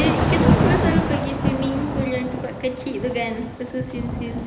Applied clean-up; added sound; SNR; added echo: none; Thunder / Rain; -3 dB; reverberation time 0.8 s.